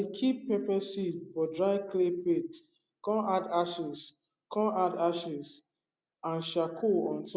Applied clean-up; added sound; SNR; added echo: none; none; none; none.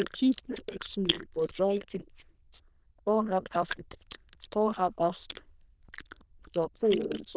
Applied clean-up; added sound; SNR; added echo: neural diffusion model UNIVERSE++.